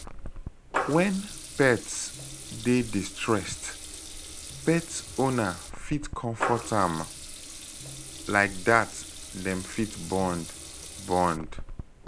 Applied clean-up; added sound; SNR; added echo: none; Water tap, faucet / Liquid; 8 dB; none.